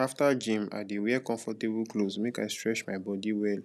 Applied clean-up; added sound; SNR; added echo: none; none; none; none.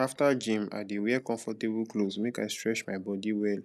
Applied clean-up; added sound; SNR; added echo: neural mask model DeepFilterNet 3.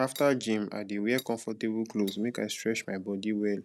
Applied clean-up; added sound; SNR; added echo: neural mask model RNNoise.